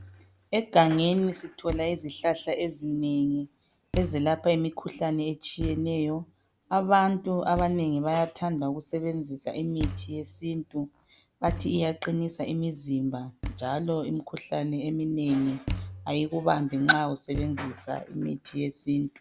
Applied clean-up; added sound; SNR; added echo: none; Thump, thud; 13 dB; none.